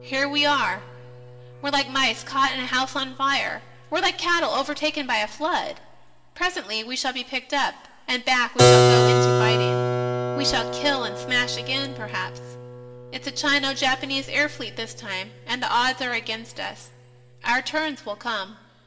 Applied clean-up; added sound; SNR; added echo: none; Keyboard (musical); 1 dB; reverberation time 1.8 s.